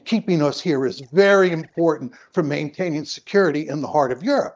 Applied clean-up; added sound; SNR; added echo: neural mask model DeepFilterNet 3.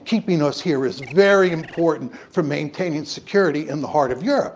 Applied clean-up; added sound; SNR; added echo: none; Bird; 19 dB; none.